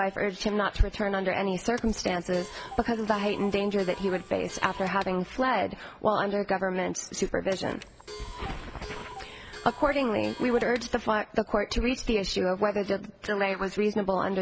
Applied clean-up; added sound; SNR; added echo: none; Clock; 16 dB; none.